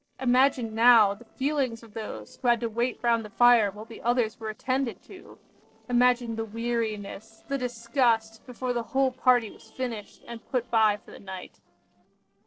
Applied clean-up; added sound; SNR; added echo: neural separator model SepFormer DNS4.